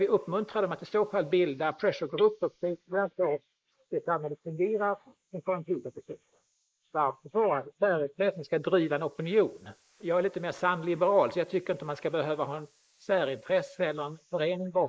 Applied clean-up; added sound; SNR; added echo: neural mask model Resemble Enhance denoiser.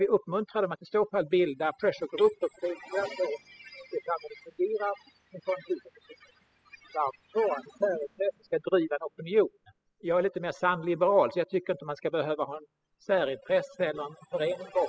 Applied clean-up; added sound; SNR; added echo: classical method spectral subtraction.